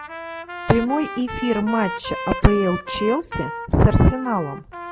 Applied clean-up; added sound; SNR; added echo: none; Trumpet; 11 dB; none.